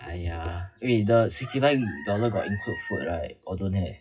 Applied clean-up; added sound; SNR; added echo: classical method WPE with log-MMSE.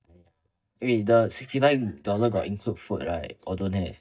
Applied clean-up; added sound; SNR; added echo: neural mask model DeepFilterNet 3.